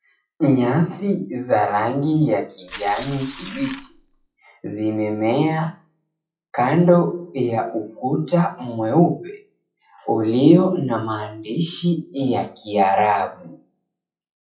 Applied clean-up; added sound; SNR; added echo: classical method WPE with log-MMSE.